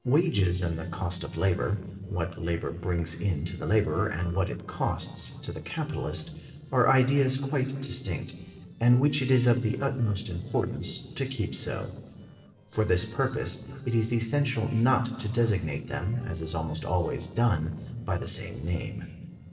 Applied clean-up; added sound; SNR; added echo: neural separator model SepFormer DNS4.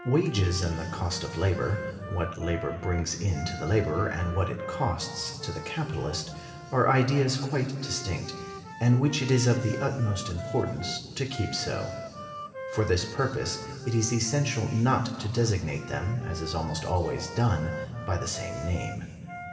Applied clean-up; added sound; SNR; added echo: none; Wind instrument, woodwind instrument; 13 dB; reverberation time 2.4 s.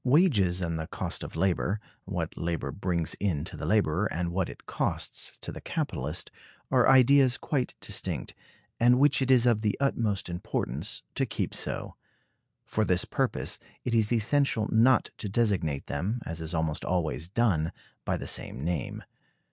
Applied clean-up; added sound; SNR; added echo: none; none; none; none.